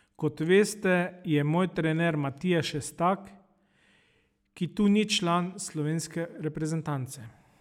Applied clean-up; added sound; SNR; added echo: none; none; none; none.